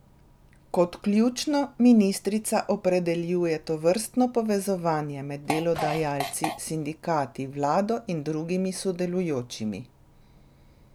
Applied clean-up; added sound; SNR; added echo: none; Fart; 7 dB; none.